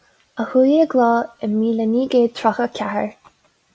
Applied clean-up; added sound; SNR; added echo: none; none; none; none.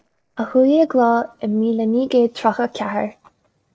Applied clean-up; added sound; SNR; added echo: neural separator model SepFormer DNS4.